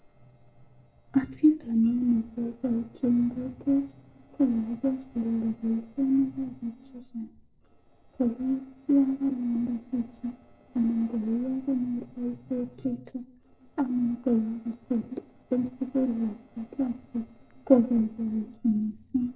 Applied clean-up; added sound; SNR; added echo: neural separator model SepFormer DNS4.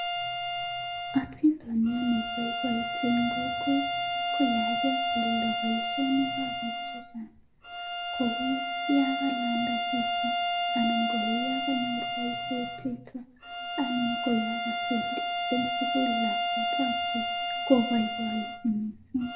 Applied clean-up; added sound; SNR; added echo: none; Bowed string instrument; 0 dB; reverberation time 0.6 s.